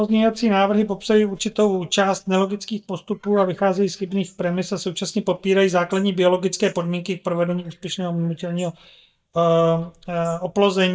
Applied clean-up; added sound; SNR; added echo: neural mask model DeepFilterNet 3.